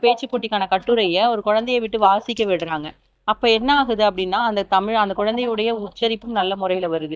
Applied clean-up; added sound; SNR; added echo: neural mask model DeepFilterNet 3.